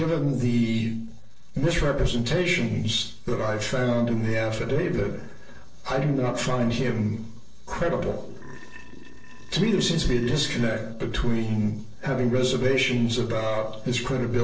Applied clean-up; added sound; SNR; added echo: neural separator model SepFormer DNS4.